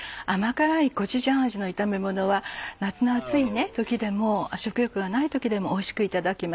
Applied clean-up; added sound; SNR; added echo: none; Race car, auto racing; 12 dB; none.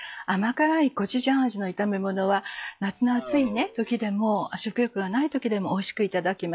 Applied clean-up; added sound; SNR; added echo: classical method log-MMSE.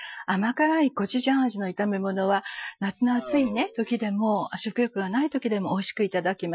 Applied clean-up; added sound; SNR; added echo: classical method Wiener filter.